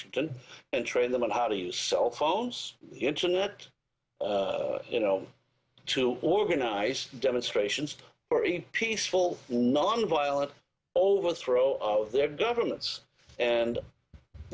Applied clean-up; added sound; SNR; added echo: none; none; none; none.